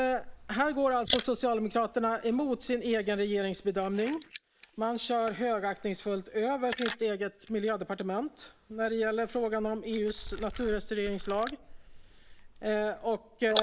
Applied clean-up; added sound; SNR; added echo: neural mask model Resemble Enhance denoiser.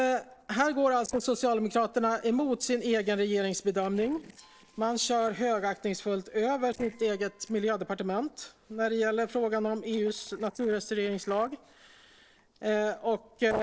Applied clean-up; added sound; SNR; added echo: neural separator model SepFormer DNS4.